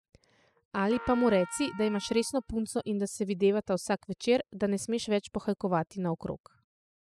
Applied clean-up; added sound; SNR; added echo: classical method spectral subtraction.